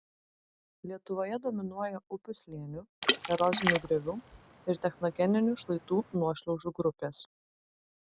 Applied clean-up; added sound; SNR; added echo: none; Water / Splash, splatter; 2 dB; none.